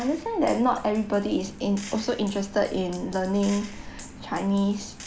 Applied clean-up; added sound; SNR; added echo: none; Traffic noise, roadway noise + Gunshot, gunfire; 17 dB; none.